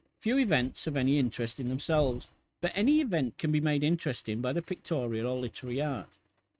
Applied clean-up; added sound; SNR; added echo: neural mask model RNNoise.